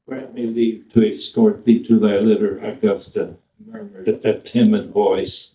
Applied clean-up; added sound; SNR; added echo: neural mask model DeepFilterNet 3.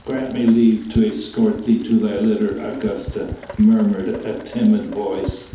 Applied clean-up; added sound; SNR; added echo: none; Rain; 16 dB; reverberation time 2.2 s.